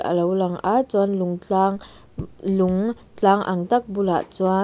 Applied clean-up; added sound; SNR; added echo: none; Raindrop / Drip; 19 dB; none.